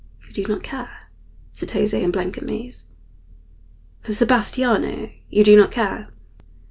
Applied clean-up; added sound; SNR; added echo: none; none; none; none.